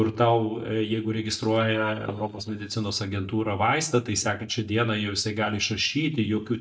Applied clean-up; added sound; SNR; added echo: neural mask model DeepFilterNet 3.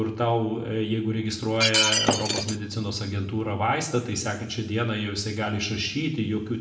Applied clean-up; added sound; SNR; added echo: none; Shatter; -2 dB; reverberation time 0.7 s.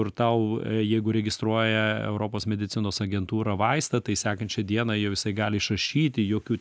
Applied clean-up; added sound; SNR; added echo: none; none; none; none.